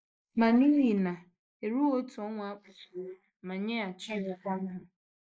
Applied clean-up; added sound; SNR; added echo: neural mask model Resemble Enhance denoiser.